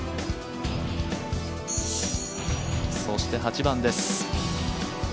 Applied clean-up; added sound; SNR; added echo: none; none; none; none.